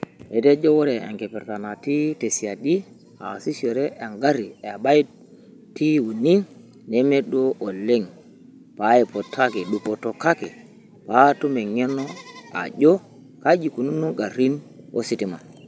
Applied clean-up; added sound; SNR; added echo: none; none; none; none.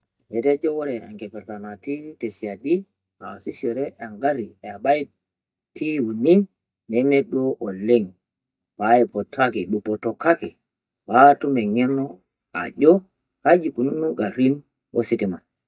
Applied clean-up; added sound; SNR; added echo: neural mask model DeepFilterNet 3.